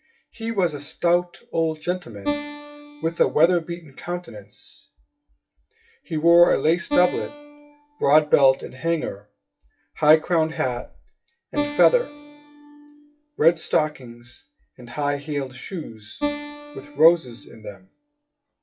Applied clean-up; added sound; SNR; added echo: classical method WPE with log-MMSE.